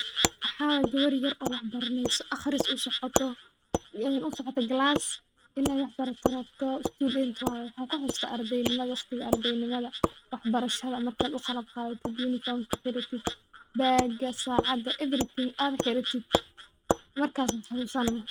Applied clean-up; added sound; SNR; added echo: neural mask model RNNoise.